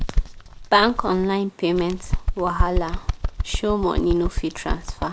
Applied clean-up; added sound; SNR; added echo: none; Bird; 2 dB; none.